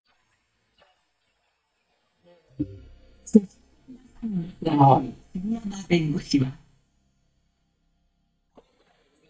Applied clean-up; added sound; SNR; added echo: neural mask model DeepFilterNet 3.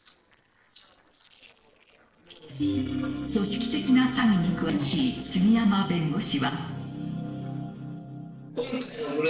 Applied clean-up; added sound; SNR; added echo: neural separator model SepFormer DNS4.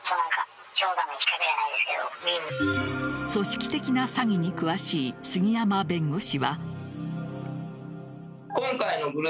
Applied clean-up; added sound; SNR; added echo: none; none; none; none.